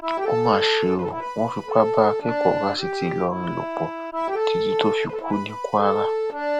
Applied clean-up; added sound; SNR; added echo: none; Accordion; 0 dB; none.